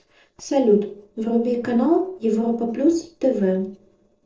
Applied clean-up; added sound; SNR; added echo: neural separator model SepFormer DNS4.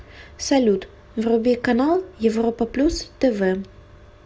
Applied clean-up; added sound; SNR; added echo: none; none; none; none.